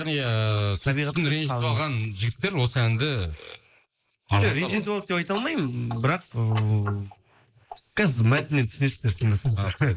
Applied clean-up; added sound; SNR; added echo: neural mask model Resemble Enhance denoiser.